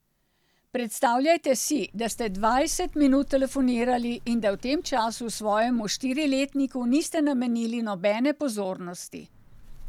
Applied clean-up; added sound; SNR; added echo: none; Bird; 18 dB; none.